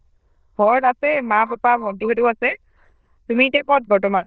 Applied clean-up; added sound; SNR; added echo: neural diffusion model UNIVERSE++.